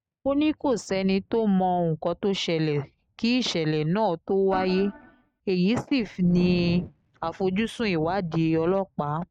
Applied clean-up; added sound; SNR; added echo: neural mask model RNNoise.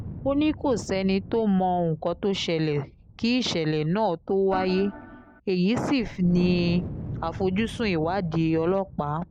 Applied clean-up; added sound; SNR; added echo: none; Organ + Wind; 13 dB; none.